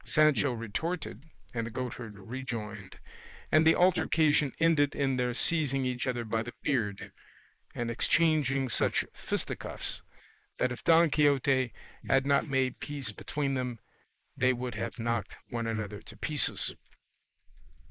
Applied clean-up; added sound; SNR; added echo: neural mask model Resemble Enhance denoiser.